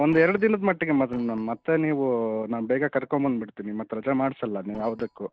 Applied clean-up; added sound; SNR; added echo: neural separator model SepFormer DNS4.